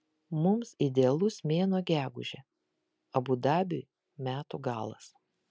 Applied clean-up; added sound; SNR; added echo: none; none; none; none.